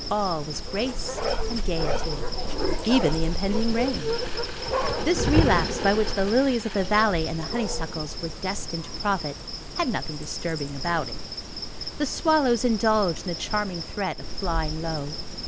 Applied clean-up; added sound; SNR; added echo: none; Insect + Bark; 1 dB; none.